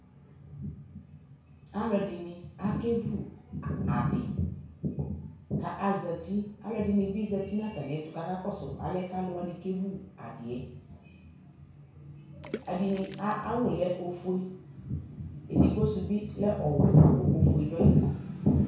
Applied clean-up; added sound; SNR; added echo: none; Water / Splash, splatter; 18 dB; reverberation time 0.6 s.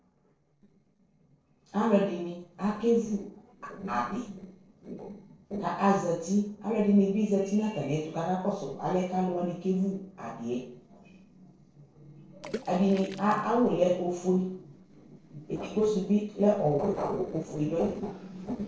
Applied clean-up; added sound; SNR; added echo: neural separator model SepFormer DNS4.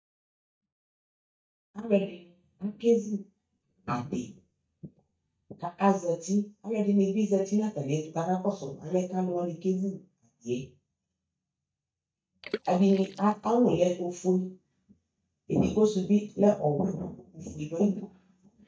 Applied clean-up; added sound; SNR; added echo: neural mask model DeepFilterNet 3.